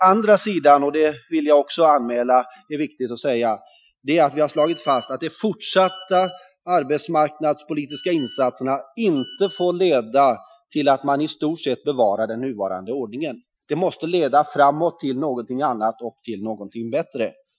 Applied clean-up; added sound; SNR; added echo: classical method Wiener filter.